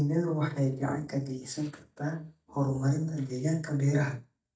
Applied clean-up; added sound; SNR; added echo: neural mask model DeepFilterNet 3.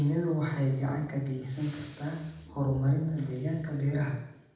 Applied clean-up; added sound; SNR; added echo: none; Respiratory sounds; 20 dB; reverberation time 0.8 s.